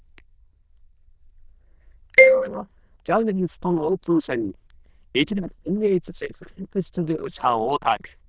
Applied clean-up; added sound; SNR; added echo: neural diffusion model UNIVERSE++.